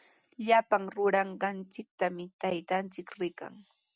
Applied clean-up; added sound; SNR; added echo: none; none; none; none.